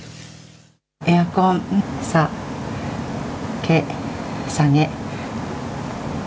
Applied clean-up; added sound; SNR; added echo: none; none; none; none.